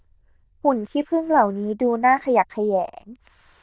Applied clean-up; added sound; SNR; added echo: neural diffusion model UNIVERSE++.